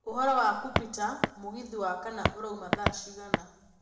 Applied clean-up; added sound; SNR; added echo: none; Walk, footsteps; -1 dB; reverberation time 0.9 s.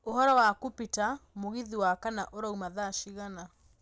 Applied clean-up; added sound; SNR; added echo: none; none; none; none.